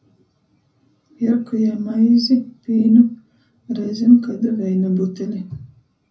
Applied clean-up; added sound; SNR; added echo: none; none; none; reverberation time 0.4 s.